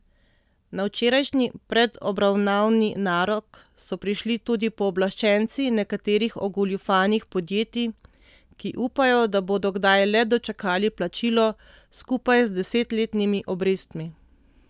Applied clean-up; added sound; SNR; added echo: none; none; none; none.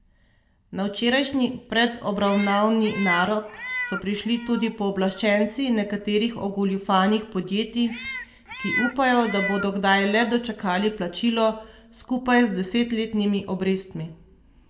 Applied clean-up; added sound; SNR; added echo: none; Meow; 9 dB; reverberation time 0.6 s.